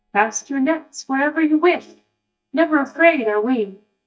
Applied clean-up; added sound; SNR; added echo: neural mask model DeepFilterNet 3.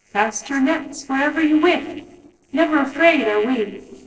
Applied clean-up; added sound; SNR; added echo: neural separator model SepFormer DNS4.